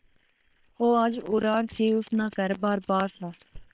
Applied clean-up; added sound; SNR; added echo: neural separator model SepFormer WHAM!.